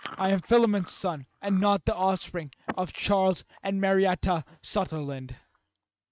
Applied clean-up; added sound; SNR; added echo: neural mask model RNNoise.